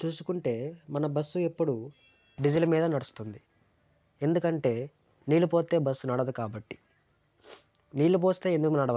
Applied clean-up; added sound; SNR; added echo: none; none; none; none.